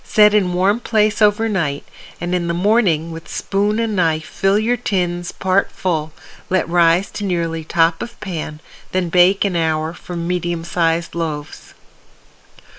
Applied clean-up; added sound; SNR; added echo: neural mask model Resemble Enhance denoiser.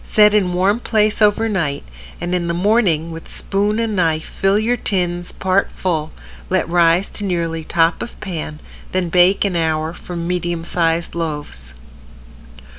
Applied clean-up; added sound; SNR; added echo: none; none; none; none.